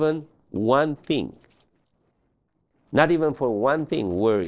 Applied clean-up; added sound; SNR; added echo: neural separator model SepFormer DNS4.